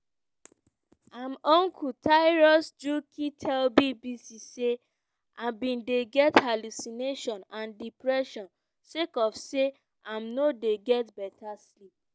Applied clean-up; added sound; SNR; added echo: none; none; none; none.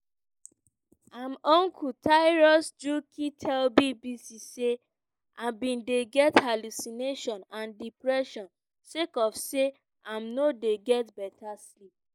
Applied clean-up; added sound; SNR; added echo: neural mask model Resemble Enhance denoiser.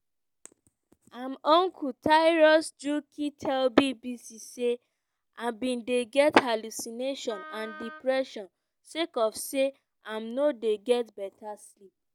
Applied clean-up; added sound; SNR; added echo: none; Wind instrument, woodwind instrument; 16 dB; none.